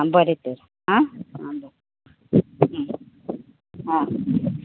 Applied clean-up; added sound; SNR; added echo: none; none; none; none.